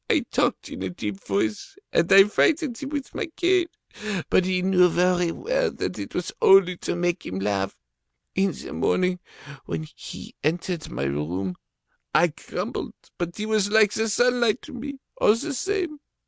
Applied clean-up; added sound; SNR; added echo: none; none; none; none.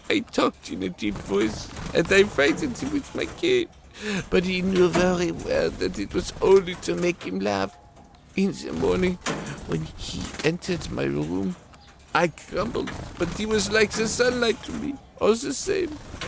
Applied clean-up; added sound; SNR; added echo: none; Bird; 12 dB; none.